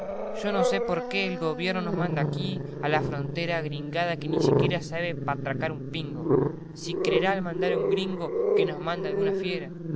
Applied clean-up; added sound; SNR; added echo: none; Growling; -3 dB; none.